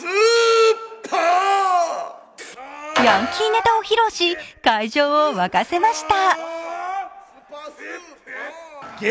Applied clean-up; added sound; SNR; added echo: none; none; none; none.